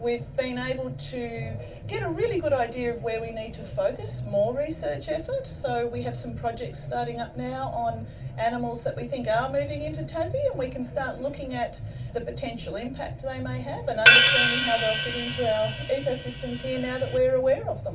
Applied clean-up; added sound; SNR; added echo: none; Crash cymbal / Hi-hat; -5 dB; reverberation time 0.2 s.